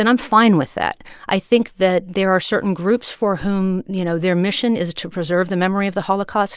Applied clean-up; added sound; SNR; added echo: neural mask model Resemble Enhance denoiser.